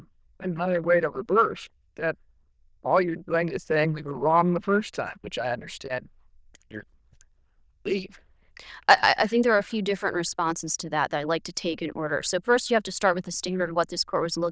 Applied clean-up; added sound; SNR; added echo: neural diffusion model UNIVERSE++.